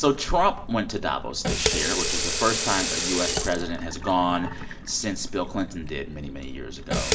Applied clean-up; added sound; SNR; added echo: none; Sink (filling or washing) / Water tap, faucet; 3 dB; reverberation time 0.6 s.